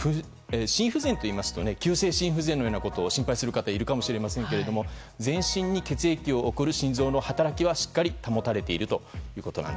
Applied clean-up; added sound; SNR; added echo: none; none; none; none.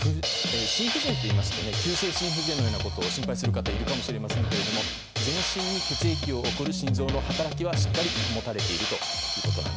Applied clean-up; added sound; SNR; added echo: none; Drum kit; -4 dB; none.